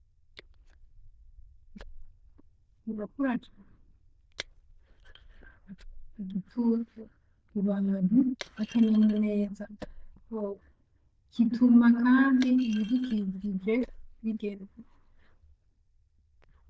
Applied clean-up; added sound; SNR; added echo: neural diffusion model UNIVERSE++.